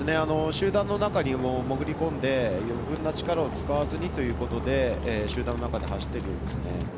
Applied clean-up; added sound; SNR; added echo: none; none; none; none.